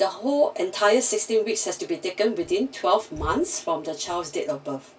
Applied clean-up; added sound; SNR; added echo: none; Breathing; 19 dB; reverberation time 0.1 s.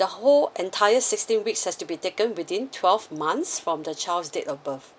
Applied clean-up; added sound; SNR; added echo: none; none; none; none.